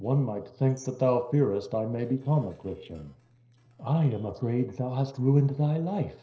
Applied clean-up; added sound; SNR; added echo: neural separator model SepFormer DNS4.